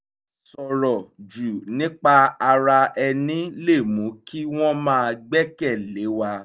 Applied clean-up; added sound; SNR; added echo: none; none; none; none.